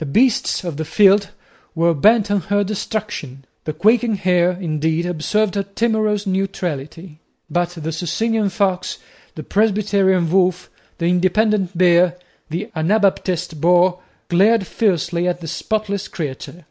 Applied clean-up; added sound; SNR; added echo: none; none; none; none.